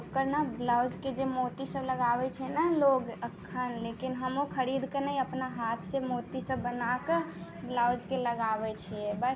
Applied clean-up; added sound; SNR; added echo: none; none; none; none.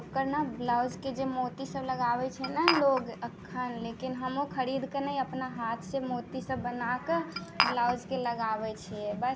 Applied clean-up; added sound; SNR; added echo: none; Glass; 2 dB; none.